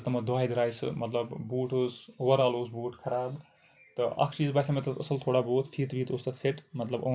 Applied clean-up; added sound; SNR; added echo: none; none; none; none.